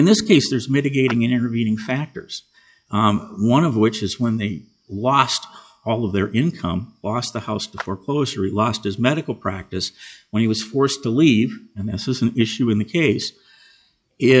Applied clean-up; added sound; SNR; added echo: classical method log-MMSE.